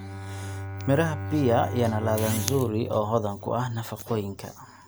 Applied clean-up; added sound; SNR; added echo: none; Bowed string instrument; 8 dB; none.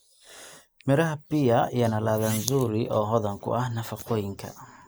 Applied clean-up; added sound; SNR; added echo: neural mask model Resemble Enhance denoiser.